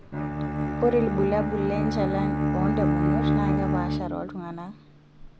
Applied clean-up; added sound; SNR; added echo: none; Bowed string instrument; -3 dB; none.